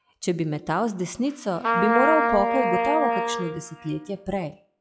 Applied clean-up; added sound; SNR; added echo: classical method log-MMSE.